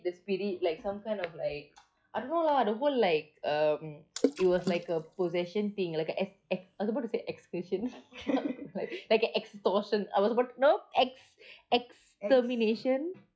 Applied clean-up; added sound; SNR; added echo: classical method log-MMSE.